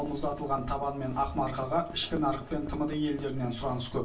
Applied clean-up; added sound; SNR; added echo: none; Hammer; 19 dB; reverberation time 0.3 s.